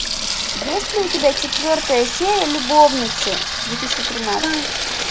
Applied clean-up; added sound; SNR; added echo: none; Sink (filling or washing) / Water tap, faucet; 3 dB; none.